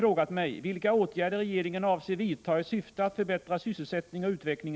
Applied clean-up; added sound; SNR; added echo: none; none; none; none.